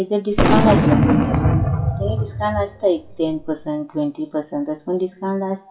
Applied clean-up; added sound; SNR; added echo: classical method WPE with log-MMSE.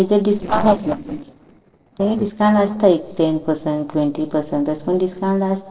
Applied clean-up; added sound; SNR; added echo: neural separator model SepFormer DNS4.